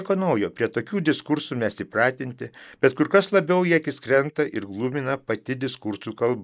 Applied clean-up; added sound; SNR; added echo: neural mask model Resemble Enhance denoiser.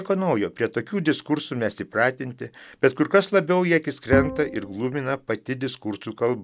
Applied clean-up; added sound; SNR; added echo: none; Bowed string instrument; 5 dB; none.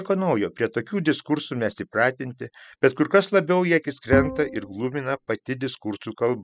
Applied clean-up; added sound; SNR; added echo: classical method spectral subtraction.